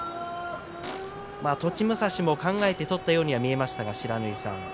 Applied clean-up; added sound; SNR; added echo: none; Fart; 14 dB; none.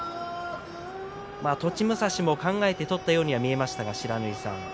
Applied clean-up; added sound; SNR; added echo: none; none; none; none.